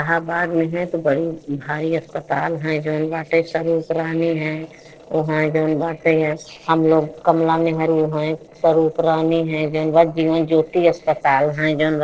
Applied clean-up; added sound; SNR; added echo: neural separator model SepFormer DNS4.